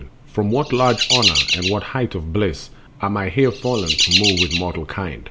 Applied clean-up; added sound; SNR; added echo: none; Chirp, tweet; 1 dB; none.